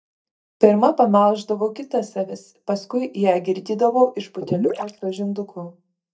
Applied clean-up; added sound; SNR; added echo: neural mask model DeepFilterNet 3.